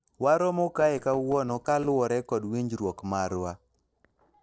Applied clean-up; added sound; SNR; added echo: neural separator model SepFormer DNS4.